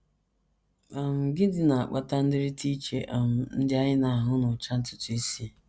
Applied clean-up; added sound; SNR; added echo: none; none; none; none.